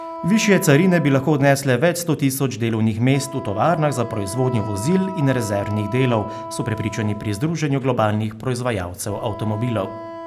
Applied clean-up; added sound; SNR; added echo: none; Wind instrument, woodwind instrument; 14 dB; none.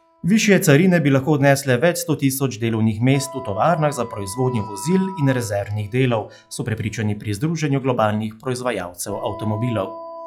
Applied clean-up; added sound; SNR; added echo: classical method log-MMSE.